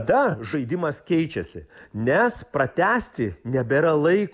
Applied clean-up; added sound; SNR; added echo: none; none; none; none.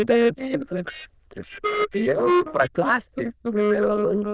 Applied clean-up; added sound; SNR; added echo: neural diffusion model UNIVERSE++.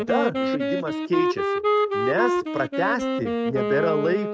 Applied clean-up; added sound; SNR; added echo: neural mask model RNNoise.